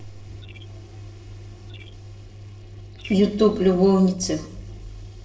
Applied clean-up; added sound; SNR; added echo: neural separator model SepFormer DNS4.